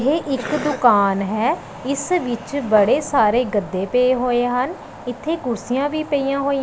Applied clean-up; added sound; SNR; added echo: none; Cough; 13 dB; none.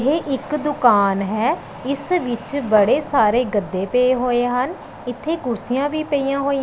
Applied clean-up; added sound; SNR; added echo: none; none; none; none.